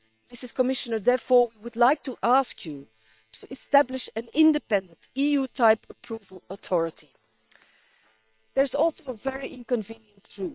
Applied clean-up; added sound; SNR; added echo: neural separator model SepFormer WHAM!.